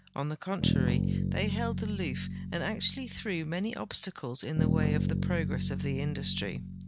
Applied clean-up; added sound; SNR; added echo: none; Bass guitar; -3 dB; none.